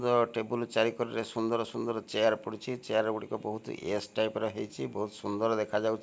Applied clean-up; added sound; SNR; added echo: none; none; none; none.